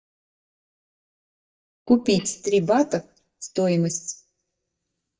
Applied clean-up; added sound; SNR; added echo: neural mask model DeepFilterNet 3.